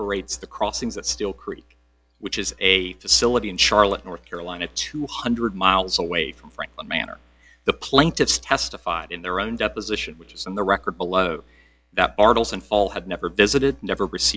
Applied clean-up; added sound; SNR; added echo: none; none; none; none.